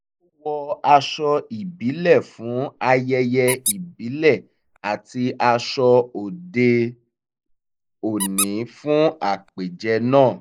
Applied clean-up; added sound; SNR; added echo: neural mask model Resemble Enhance denoiser.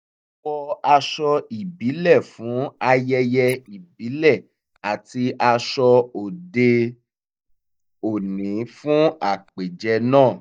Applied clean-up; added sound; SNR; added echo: neural mask model DeepFilterNet 3.